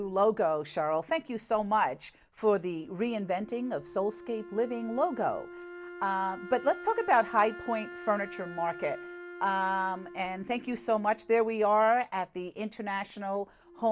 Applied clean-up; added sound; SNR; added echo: none; Wind instrument, woodwind instrument; 16 dB; none.